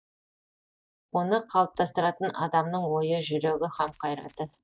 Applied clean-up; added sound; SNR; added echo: neural mask model DeepFilterNet 3.